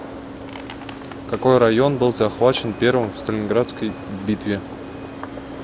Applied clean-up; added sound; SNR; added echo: none; Fireworks; 17 dB; none.